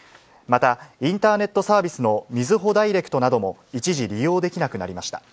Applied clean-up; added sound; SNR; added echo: none; none; none; none.